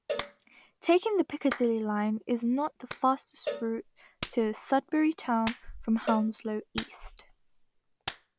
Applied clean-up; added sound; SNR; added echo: none; Cowbell + Clapping; 11 dB; none.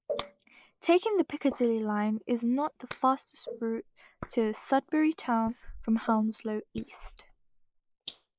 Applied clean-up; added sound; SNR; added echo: neural mask model Resemble Enhance denoiser.